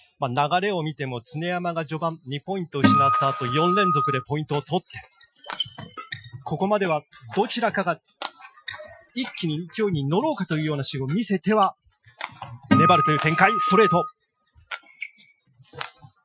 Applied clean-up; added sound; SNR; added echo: classical method Wiener filter.